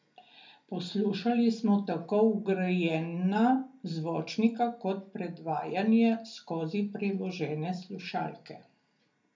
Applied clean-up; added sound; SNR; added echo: none; none; none; reverberation time 0.3 s.